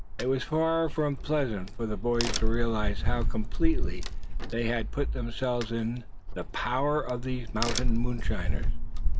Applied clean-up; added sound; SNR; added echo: none; Crack; -4 dB; none.